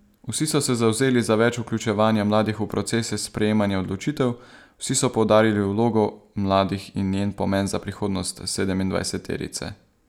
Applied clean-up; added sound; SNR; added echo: none; none; none; none.